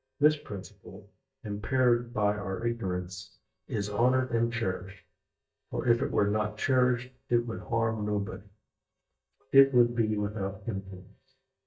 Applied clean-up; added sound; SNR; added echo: neural mask model DeepFilterNet 3.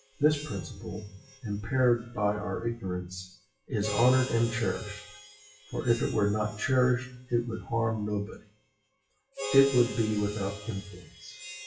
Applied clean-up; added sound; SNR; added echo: classical method WPE with log-MMSE.